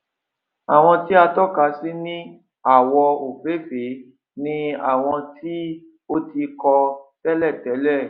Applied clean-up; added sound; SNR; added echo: none; none; none; none.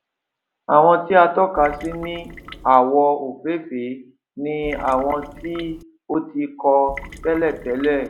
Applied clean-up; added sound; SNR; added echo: none; Trickle, dribble / Water tap, faucet; 16 dB; none.